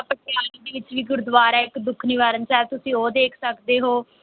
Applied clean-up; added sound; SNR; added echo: none; none; none; none.